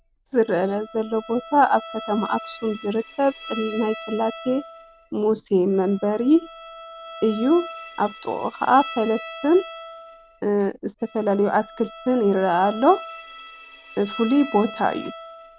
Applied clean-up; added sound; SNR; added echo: none; Bowed string instrument; 15 dB; none.